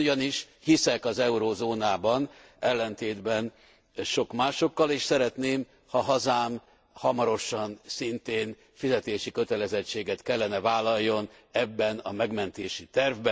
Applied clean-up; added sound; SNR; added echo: none; none; none; none.